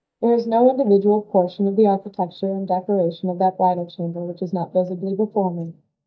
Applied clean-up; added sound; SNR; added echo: neural mask model DeepFilterNet 3.